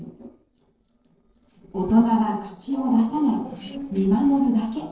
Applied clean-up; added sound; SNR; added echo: neural separator model SepFormer DNS4.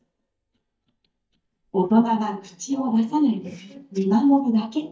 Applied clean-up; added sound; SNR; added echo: neural mask model DeepFilterNet 3.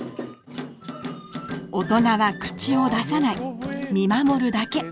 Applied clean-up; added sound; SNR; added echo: none; none; none; none.